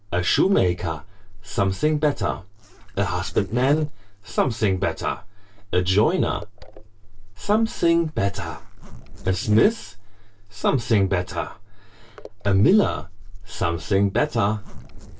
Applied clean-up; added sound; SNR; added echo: neural separator model SepFormer DNS4.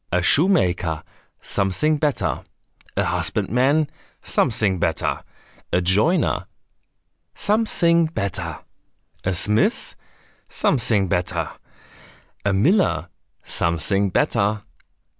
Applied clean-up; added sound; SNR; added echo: none; none; none; none.